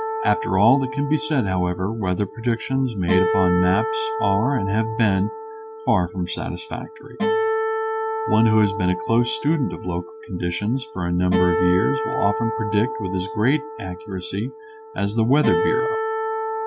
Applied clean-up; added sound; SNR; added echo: none; Acoustic guitar; 4 dB; none.